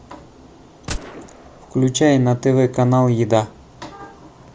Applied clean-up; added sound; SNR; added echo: none; Gunshot, gunfire; 16 dB; none.